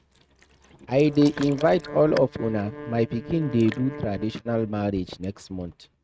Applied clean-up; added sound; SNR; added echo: neural mask model RNNoise.